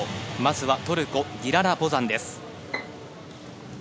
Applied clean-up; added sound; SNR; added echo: none; Bowed string instrument; 13 dB; none.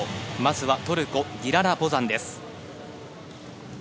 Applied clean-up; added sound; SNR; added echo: none; none; none; none.